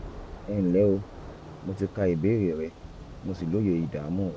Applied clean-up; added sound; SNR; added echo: none; Thunder / Rain; 15 dB; none.